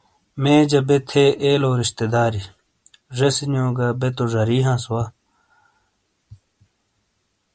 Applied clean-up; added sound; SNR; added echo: none; none; none; none.